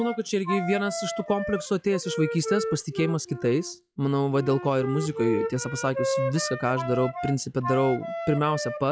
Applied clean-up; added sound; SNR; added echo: classical method log-MMSE.